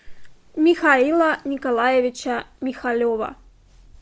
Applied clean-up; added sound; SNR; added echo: none; none; none; none.